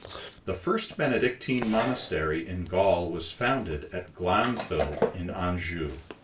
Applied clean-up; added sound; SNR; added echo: none; Chewing, mastication; 10 dB; reverberation time 0.3 s.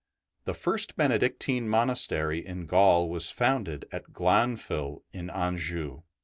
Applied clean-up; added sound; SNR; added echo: none; none; none; none.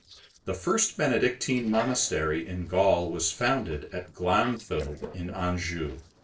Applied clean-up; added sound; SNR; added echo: neural separator model SepFormer DNS4.